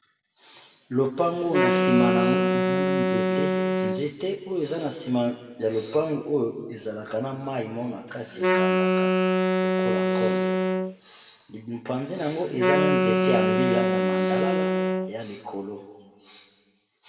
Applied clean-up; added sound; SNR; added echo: none; Wind instrument, woodwind instrument; -5 dB; reverberation time 1.6 s.